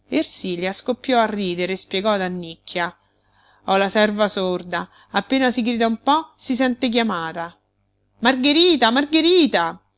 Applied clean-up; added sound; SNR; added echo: none; none; none; none.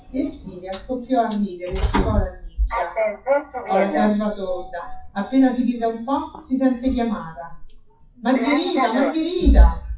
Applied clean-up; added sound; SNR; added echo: classical method WPE with log-MMSE.